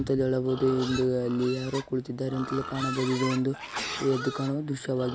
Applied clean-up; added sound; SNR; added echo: none; Livestock, farm animals, working animals + Sneeze; 10 dB; none.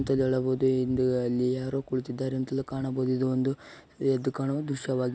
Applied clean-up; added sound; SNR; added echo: none; none; none; none.